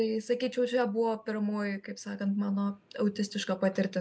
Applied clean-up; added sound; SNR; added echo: none; none; none; none.